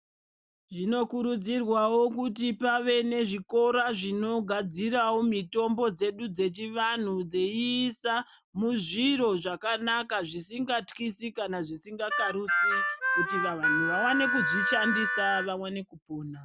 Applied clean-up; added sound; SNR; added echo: none; Harmonica; -1 dB; none.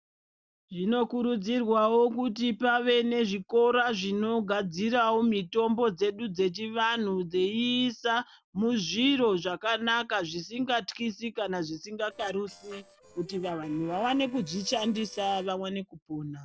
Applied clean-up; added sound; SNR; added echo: neural separator model SepFormer DNS4.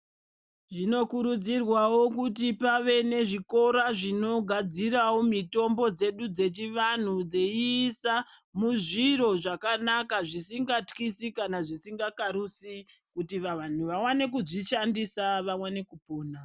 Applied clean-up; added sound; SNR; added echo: none; none; none; none.